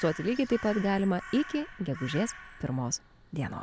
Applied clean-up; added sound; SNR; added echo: none; Crow; 15 dB; none.